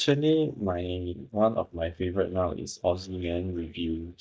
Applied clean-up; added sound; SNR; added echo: neural mask model DeepFilterNet 3.